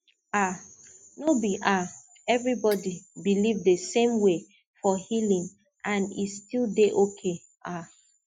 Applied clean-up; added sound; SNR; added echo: classical method Wiener filter.